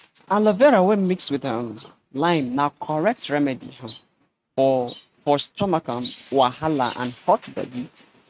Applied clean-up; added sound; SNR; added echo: neural mask model RNNoise.